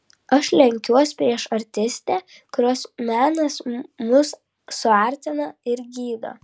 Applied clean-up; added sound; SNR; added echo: none; none; none; none.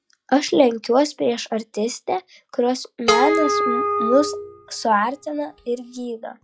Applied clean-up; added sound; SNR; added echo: classical method log-MMSE.